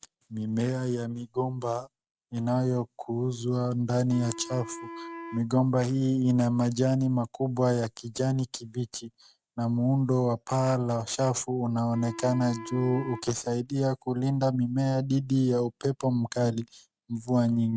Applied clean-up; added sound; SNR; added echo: none; Wind instrument, woodwind instrument; 16 dB; none.